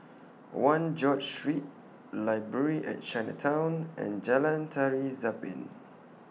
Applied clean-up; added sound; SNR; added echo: none; none; none; none.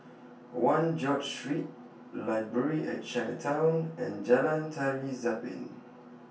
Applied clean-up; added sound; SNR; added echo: none; none; none; reverberation time 0.2 s.